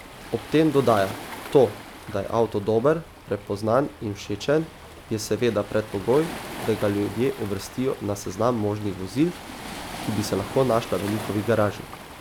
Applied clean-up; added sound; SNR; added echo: none; Waves, surf; 13 dB; none.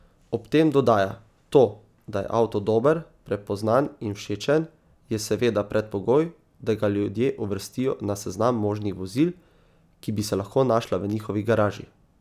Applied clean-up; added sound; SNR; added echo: none; none; none; none.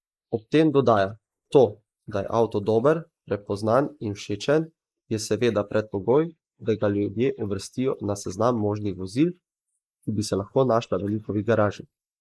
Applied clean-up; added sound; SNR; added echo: neural mask model Resemble Enhance denoiser.